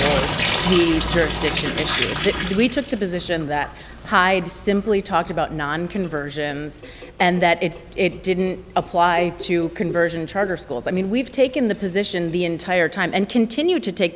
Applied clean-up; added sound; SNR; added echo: none; Drip / Sink (filling or washing); 7 dB; none.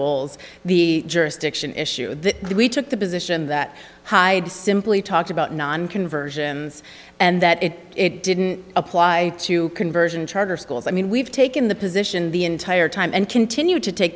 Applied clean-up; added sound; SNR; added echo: none; none; none; none.